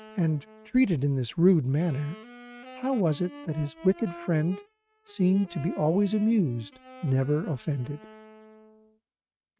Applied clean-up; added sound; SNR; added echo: neural mask model RNNoise.